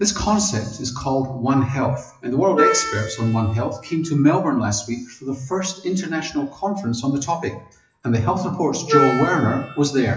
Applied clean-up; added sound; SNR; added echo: classical method WPE with log-MMSE.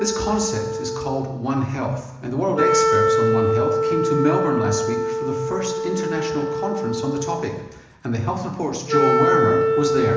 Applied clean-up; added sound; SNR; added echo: none; Wind instrument, woodwind instrument; -2 dB; reverberation time 1.0 s.